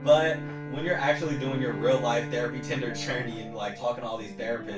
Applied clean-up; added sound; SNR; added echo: none; Bowed string instrument; 10 dB; reverberation time 0.3 s.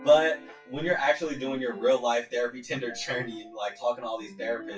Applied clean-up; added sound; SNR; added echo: classical method WPE with log-MMSE.